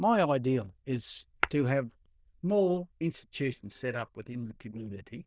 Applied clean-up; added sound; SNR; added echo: neural diffusion model UNIVERSE++.